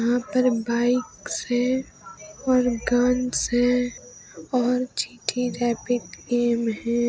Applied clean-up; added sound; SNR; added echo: none; none; none; none.